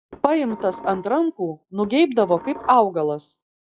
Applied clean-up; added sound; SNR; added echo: classical method log-MMSE.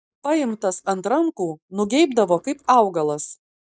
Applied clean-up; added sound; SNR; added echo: neural mask model DeepFilterNet 3.